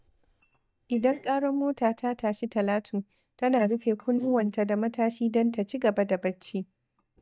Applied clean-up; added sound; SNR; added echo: neural mask model DeepFilterNet 3.